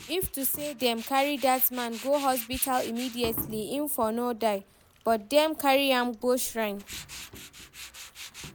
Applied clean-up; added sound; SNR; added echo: none; Tools; 16 dB; none.